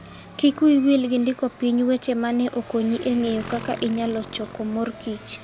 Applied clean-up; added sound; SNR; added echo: none; Motorcycle; 18 dB; none.